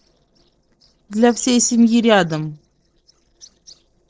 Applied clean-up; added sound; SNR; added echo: neural separator model SepFormer DNS4.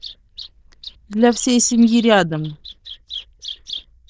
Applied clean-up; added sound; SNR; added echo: neural diffusion model UNIVERSE++.